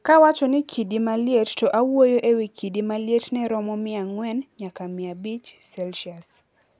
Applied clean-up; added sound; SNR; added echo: none; none; none; none.